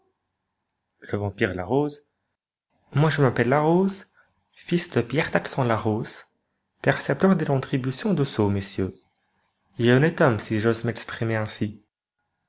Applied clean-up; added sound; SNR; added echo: none; none; none; none.